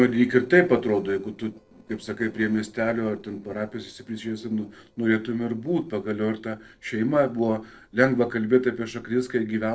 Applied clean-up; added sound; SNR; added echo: neural separator model SepFormer DNS4.